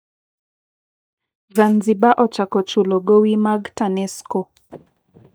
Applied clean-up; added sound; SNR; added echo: neural mask model DeepFilterNet 3.